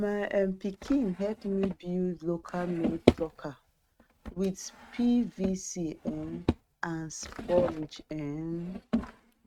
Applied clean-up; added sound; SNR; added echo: neural mask model RNNoise.